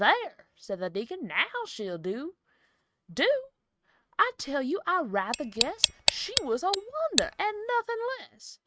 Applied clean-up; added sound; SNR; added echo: neural mask model RNNoise.